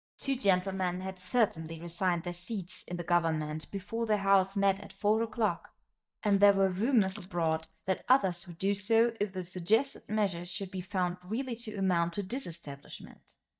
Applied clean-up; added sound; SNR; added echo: neural mask model DeepFilterNet 3.